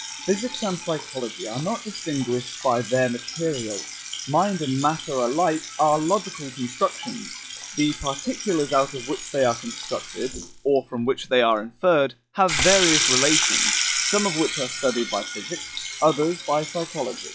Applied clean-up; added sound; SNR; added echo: classical method log-MMSE.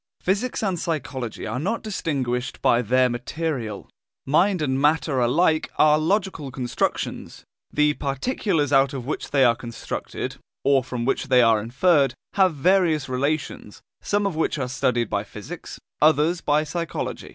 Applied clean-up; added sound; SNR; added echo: none; none; none; none.